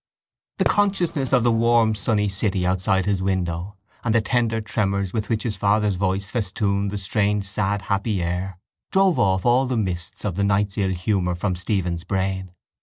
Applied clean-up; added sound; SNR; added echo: neural separator model SepFormer DNS4.